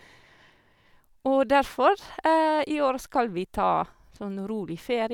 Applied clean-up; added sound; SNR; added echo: none; none; none; none.